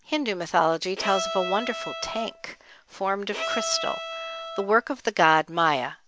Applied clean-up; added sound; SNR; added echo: none; Bowed string instrument; 7 dB; none.